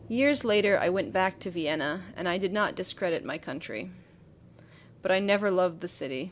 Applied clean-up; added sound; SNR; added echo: none; none; none; none.